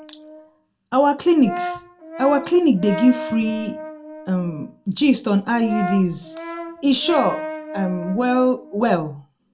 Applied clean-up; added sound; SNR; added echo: none; Brass instrument; 12 dB; reverberation time 0.2 s.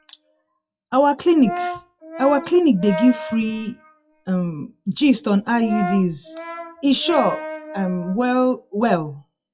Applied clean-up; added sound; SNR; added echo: classical method WPE with log-MMSE.